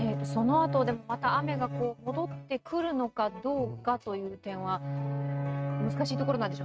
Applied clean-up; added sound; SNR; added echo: neural mask model RNNoise.